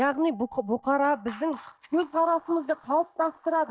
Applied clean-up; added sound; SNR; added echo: neural mask model DeepFilterNet 3.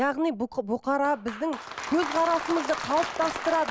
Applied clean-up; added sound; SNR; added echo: none; none; none; none.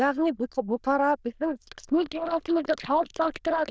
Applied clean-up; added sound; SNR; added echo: neural diffusion model UNIVERSE++.